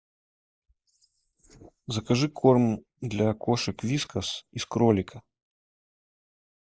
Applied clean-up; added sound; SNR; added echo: neural mask model Resemble Enhance denoiser.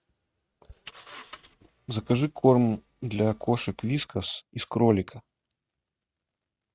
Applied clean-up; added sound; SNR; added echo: neural mask model RNNoise.